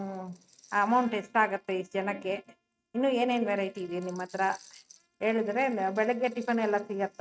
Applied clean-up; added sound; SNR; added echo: neural mask model RNNoise.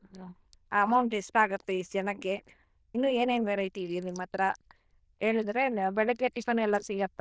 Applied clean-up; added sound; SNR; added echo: neural diffusion model UNIVERSE++.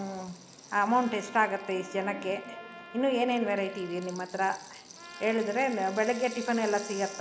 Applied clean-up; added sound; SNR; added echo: none; Rattle (instrument) + Trumpet; 17 dB; none.